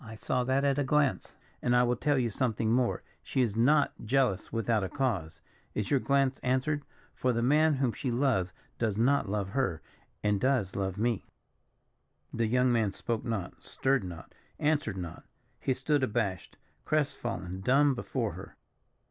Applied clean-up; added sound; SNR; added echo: none; none; none; none.